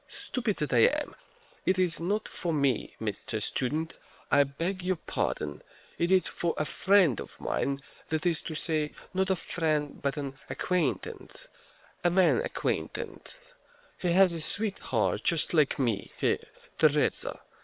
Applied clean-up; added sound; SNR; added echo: neural separator model SepFormer WHAM!.